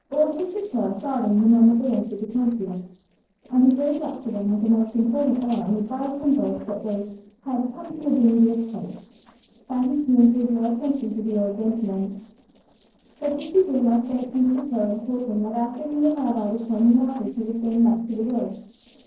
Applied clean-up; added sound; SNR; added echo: neural separator model SepFormer DNS4.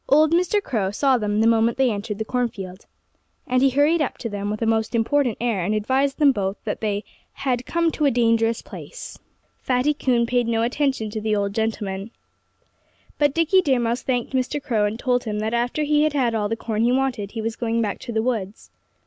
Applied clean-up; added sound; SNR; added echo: none; none; none; none.